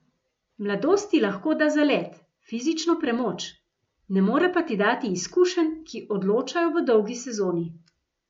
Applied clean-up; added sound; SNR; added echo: none; none; none; none.